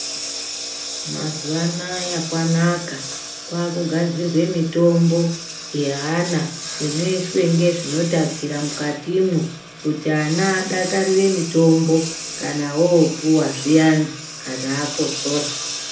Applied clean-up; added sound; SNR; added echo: none; Engine; 10 dB; reverberation time 0.4 s.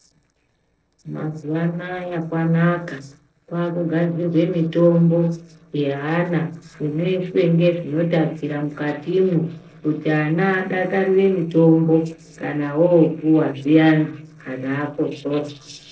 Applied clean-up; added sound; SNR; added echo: neural separator model SepFormer DNS4.